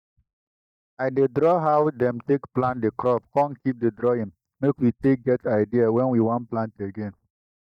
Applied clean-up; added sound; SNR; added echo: neural mask model DeepFilterNet 3.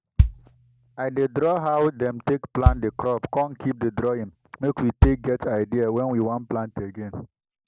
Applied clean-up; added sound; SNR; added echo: none; Bass drum; 2 dB; none.